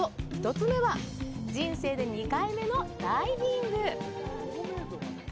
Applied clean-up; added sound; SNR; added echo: none; none; none; none.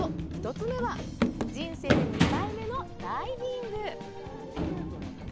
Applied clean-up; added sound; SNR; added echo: none; Run; -3 dB; none.